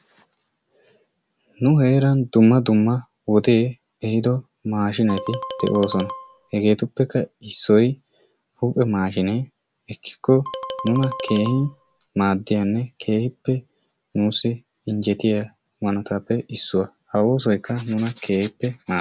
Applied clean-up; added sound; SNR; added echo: none; Marimba, xylophone; 10 dB; none.